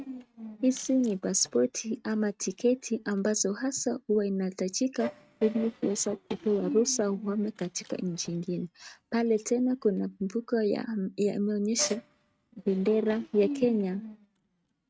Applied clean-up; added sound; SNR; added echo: neural mask model RNNoise.